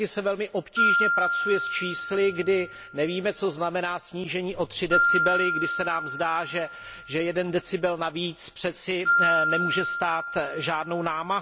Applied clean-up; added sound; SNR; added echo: none; Glockenspiel; 0 dB; none.